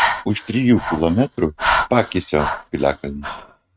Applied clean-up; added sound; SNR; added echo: neural mask model RNNoise.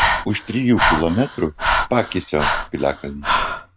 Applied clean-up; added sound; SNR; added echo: none; Breathing; 0 dB; none.